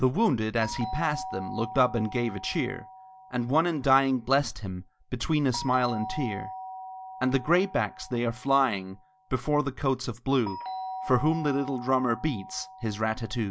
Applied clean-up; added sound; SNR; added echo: none; Doorbell; 13 dB; none.